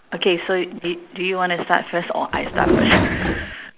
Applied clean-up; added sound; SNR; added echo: none; Drawer open or close; -2 dB; none.